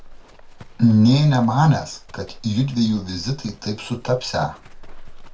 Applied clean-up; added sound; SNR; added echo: none; Livestock, farm animals, working animals; 18 dB; reverberation time 0.2 s.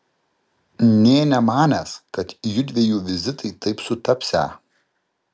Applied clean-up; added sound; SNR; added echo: none; none; none; none.